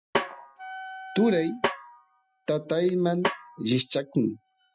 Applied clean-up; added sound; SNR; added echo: classical method spectral subtraction.